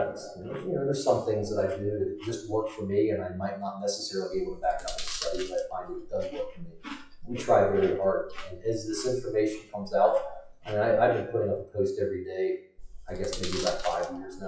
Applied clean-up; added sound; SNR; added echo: classical method WPE with log-MMSE.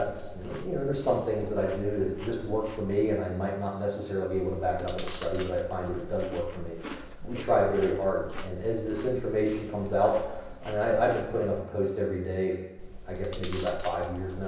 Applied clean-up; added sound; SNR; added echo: none; Chewing, mastication; 10 dB; reverberation time 0.9 s.